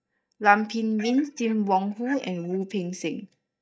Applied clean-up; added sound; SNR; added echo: neural mask model DeepFilterNet 3.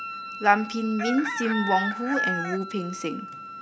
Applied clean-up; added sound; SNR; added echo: none; Wind instrument, woodwind instrument + Chicken, rooster; 5 dB; none.